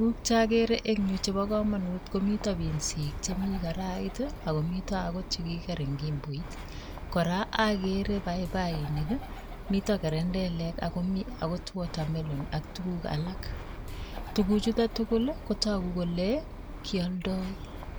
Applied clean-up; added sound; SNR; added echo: none; Bird; 9 dB; none.